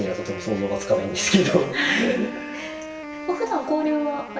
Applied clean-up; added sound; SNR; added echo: none; Wind instrument, woodwind instrument; 13 dB; reverberation time 0.9 s.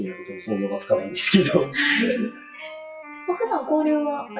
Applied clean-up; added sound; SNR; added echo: classical method WPE with log-MMSE.